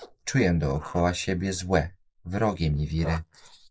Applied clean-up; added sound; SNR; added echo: neural mask model Resemble Enhance denoiser.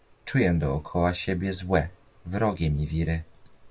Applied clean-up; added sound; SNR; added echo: none; none; none; none.